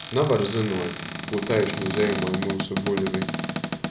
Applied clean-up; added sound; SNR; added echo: none; Cupboard open or close; 0 dB; none.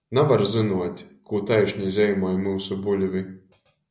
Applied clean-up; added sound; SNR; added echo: none; none; none; none.